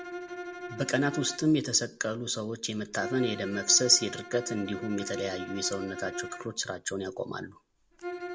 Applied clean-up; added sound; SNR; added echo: none; Bowed string instrument; 11 dB; none.